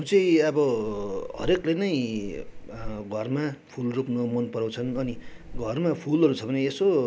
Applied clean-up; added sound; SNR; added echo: none; Wind; 11 dB; none.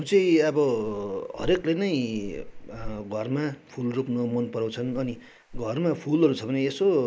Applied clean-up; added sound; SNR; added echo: neural mask model Resemble Enhance denoiser.